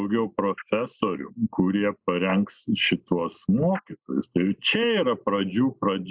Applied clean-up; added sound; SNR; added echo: neural mask model Resemble Enhance denoiser.